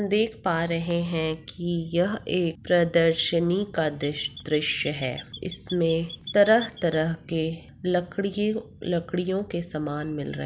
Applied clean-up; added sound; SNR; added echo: none; Squeak / Chirp, tweet; 16 dB; none.